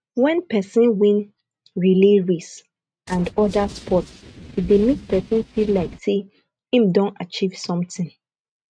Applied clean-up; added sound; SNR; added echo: neural mask model RNNoise.